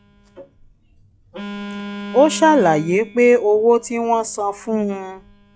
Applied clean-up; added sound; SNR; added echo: classical method log-MMSE.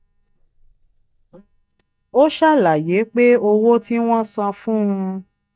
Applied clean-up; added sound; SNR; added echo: neural mask model DeepFilterNet 3.